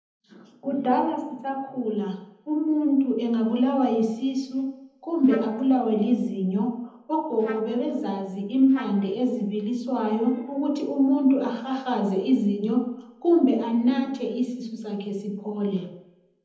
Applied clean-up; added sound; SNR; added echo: none; Trumpet; 20 dB; reverberation time 0.8 s.